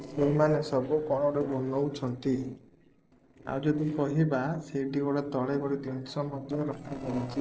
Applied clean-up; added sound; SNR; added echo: neural separator model SepFormer DNS4.